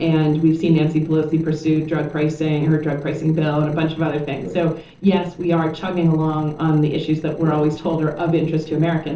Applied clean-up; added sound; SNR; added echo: neural separator model SepFormer DNS4.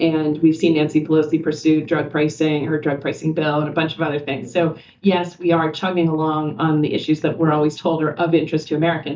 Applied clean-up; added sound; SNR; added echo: neural mask model DeepFilterNet 3.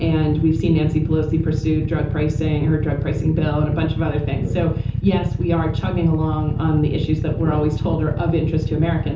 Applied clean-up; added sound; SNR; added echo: none; Idling / Motorcycle; 2 dB; reverberation time 0.6 s.